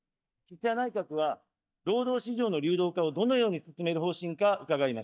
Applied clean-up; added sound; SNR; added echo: neural mask model DeepFilterNet 3.